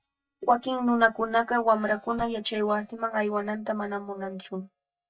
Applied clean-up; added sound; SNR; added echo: neural mask model DeepFilterNet 3.